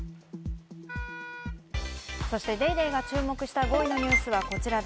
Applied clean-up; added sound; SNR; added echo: none; Wind instrument, woodwind instrument; 14 dB; none.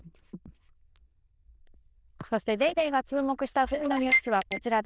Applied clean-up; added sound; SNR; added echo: neural diffusion model UNIVERSE++.